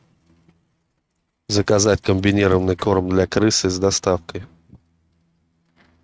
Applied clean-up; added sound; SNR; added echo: neural mask model RNNoise.